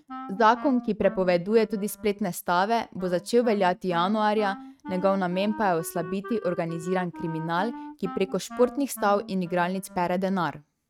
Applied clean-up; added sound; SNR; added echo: neural mask model RNNoise.